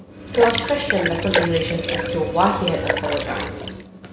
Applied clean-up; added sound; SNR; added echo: none; Liquid; 3 dB; none.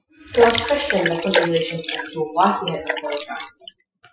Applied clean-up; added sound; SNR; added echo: classical method Wiener filter.